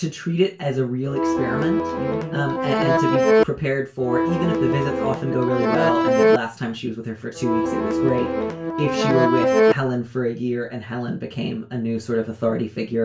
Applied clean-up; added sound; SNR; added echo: none; Accordion; -4 dB; reverberation time 0.3 s.